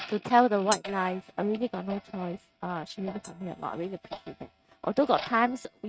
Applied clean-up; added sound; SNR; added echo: neural mask model RNNoise.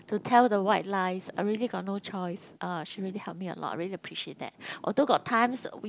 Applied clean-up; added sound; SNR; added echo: none; none; none; none.